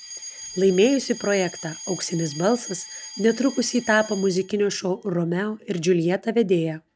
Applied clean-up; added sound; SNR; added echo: none; Alarm; 16 dB; none.